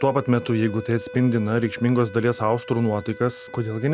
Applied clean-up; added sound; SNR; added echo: none; Wind instrument, woodwind instrument; 17 dB; none.